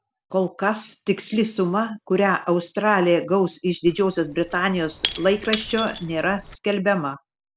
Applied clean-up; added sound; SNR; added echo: none; Shatter / Crushing; 11 dB; none.